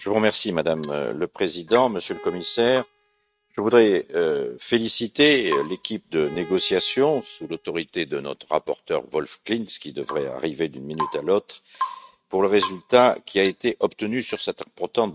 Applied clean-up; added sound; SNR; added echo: neural mask model RNNoise.